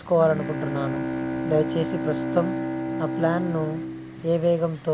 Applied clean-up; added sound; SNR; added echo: none; Bowed string instrument; 4 dB; none.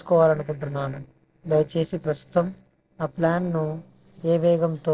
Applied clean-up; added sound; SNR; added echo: neural separator model SepFormer DNS4.